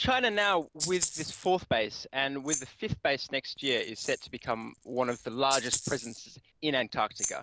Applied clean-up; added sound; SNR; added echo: none; Rattle (instrument); 9 dB; none.